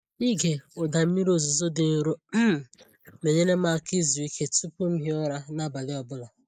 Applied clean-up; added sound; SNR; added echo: neural mask model Resemble Enhance denoiser.